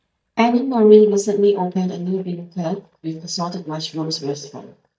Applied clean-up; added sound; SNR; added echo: neural mask model DeepFilterNet 3.